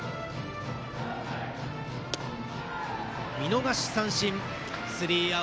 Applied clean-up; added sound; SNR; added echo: none; none; none; none.